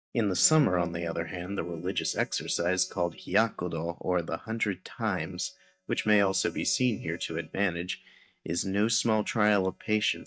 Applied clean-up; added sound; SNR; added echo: neural mask model DeepFilterNet 3.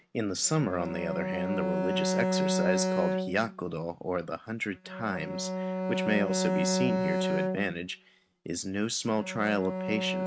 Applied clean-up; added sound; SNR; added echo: neural mask model RNNoise.